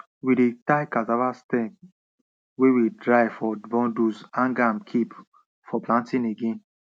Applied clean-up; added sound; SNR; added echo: none; none; none; none.